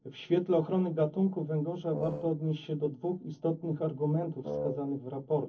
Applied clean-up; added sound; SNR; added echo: neural separator model SepFormer DNS4.